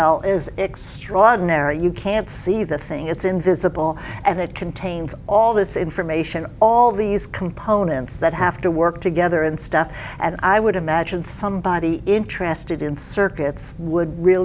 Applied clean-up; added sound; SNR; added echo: none; none; none; none.